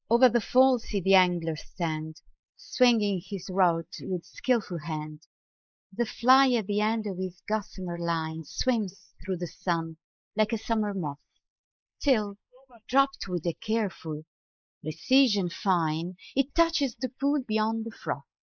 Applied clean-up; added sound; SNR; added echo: neural mask model Resemble Enhance denoiser.